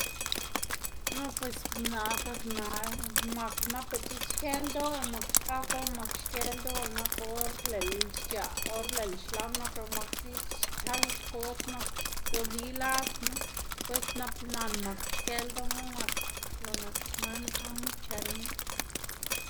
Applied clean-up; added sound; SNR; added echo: none; Drip; -5 dB; none.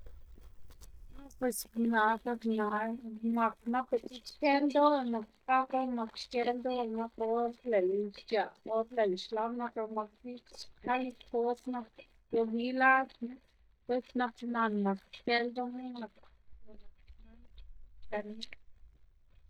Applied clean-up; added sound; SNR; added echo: neural mask model DeepFilterNet 3.